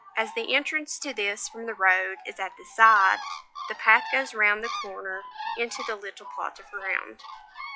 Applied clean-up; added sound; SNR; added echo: classical method log-MMSE.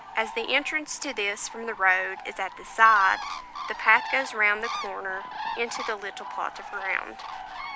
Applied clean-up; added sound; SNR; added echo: none; Bird; 11 dB; none.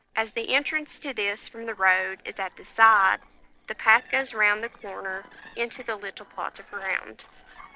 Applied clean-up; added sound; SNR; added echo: neural separator model SepFormer DNS4.